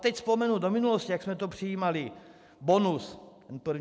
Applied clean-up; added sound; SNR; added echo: none; none; none; none.